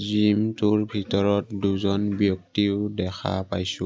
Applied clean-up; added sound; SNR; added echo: none; none; none; none.